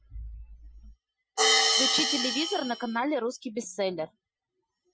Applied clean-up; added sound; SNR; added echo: classical method Wiener filter.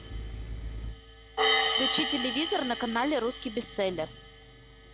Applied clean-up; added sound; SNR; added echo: none; Hi-hat; -2 dB; none.